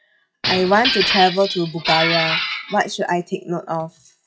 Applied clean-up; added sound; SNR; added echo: classical method WPE with log-MMSE.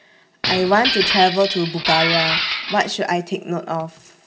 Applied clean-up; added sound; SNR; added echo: none; Glass; 1 dB; reverberation time 0.5 s.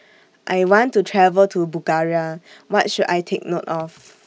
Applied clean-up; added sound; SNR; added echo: none; none; none; none.